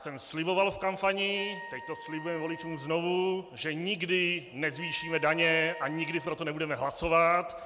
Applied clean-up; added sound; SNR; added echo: none; Wind instrument, woodwind instrument; 16 dB; none.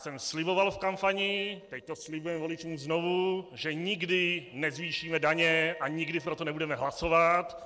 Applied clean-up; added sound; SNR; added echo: neural separator model SepFormer DNS4.